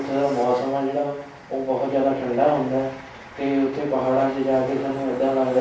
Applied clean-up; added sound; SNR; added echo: none; Train; 18 dB; reverberation time 0.7 s.